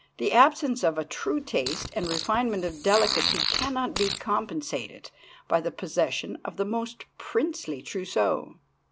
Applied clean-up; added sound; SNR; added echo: none; Fart; 4 dB; none.